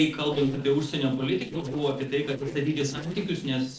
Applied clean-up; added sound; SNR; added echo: neural separator model SepFormer DNS4.